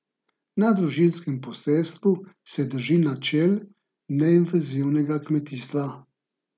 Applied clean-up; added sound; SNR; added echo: none; none; none; none.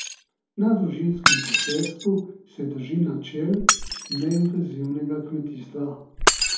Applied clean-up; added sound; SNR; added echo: none; Shatter; 1 dB; reverberation time 0.6 s.